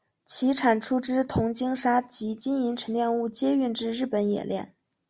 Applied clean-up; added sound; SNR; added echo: none; none; none; none.